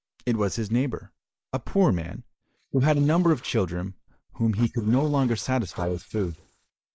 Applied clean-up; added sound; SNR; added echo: neural mask model Resemble Enhance denoiser.